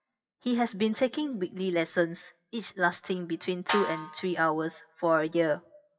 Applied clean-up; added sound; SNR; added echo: classical method WPE with log-MMSE.